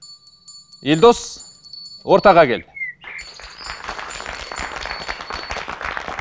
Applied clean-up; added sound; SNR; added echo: none; Bell + Bird; 18 dB; none.